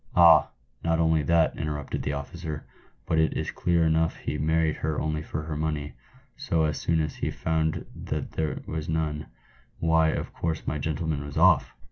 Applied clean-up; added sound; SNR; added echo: none; none; none; none.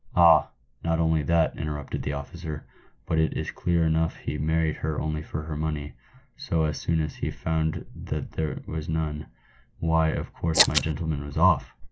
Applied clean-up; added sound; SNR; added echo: neural mask model Resemble Enhance denoiser.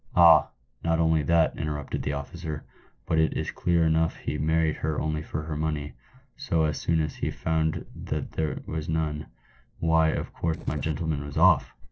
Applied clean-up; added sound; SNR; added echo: neural separator model SepFormer DNS4.